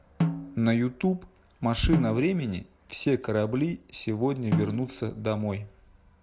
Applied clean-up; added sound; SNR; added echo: none; Snare drum; 6 dB; none.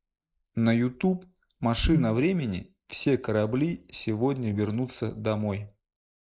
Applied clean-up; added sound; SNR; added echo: neural mask model Resemble Enhance denoiser.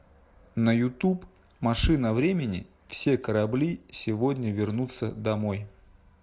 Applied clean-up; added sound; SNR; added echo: none; none; none; none.